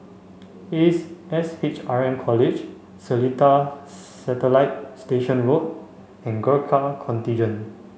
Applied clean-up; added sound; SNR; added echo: none; none; none; none.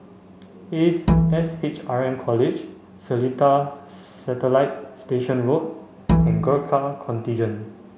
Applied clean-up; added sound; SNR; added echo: none; Bowed string instrument; -1 dB; none.